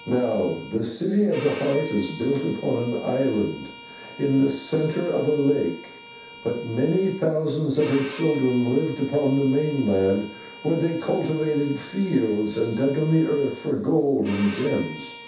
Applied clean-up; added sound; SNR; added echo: none; Bowed string instrument; 17 dB; reverberation time 0.7 s.